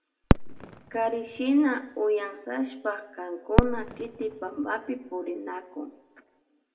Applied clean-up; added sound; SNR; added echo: none; Fireworks; 0 dB; reverberation time 1.3 s.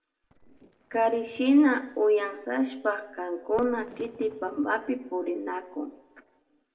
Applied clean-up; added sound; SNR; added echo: neural separator model SepFormer DNS4.